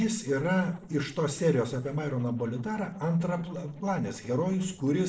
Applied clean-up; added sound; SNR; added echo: neural separator model SepFormer DNS4.